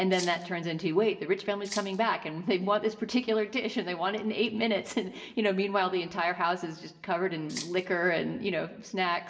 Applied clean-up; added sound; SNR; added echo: none; Rattle (instrument); 13 dB; reverberation time 0.7 s.